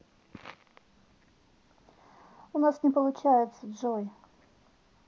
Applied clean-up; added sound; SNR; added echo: none; none; none; none.